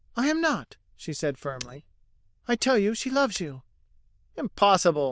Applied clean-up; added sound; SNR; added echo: neural diffusion model UNIVERSE++.